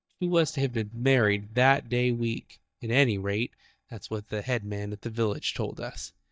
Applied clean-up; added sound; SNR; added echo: neural mask model DeepFilterNet 3.